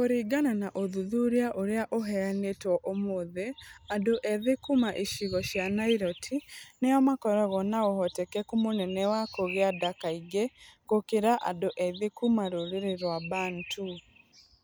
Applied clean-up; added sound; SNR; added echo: none; Chirp, tweet; 16 dB; none.